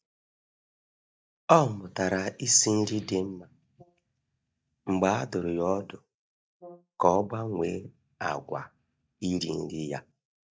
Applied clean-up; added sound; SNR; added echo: neural mask model DeepFilterNet 3.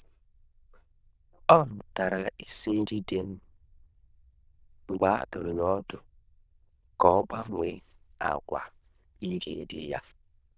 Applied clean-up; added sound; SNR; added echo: neural diffusion model UNIVERSE++.